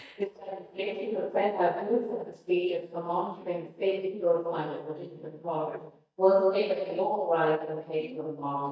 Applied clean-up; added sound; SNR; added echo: neural mask model DeepFilterNet 3.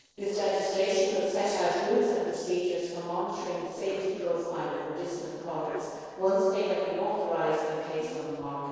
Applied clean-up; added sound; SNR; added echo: neural separator model SepFormer DNS4.